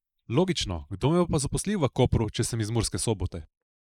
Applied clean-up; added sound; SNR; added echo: neural mask model Resemble Enhance denoiser.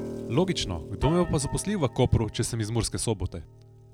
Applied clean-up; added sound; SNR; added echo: none; Piano; 13 dB; none.